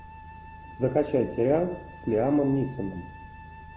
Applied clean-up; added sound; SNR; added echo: none; Wind instrument, woodwind instrument; 19 dB; none.